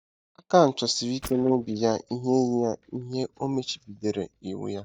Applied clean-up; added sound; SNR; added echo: neural mask model DeepFilterNet 3.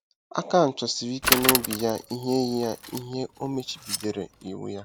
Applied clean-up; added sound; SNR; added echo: none; Bicycle; 2 dB; none.